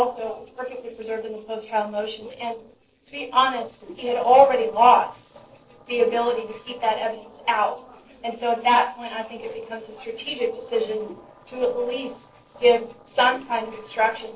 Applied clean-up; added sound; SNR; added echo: neural separator model SepFormer DNS4.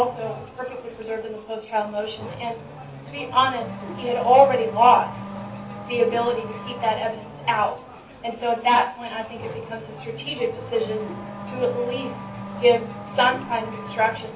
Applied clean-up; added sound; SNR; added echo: none; Race car, auto racing / Accelerating, revving, vroom; 12 dB; reverberation time 0.3 s.